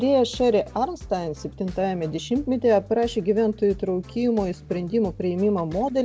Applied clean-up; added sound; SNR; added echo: none; none; none; none.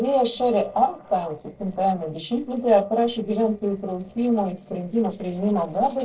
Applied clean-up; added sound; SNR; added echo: neural separator model SepFormer DNS4.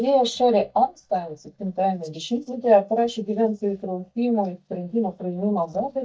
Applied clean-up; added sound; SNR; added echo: neural mask model DeepFilterNet 3.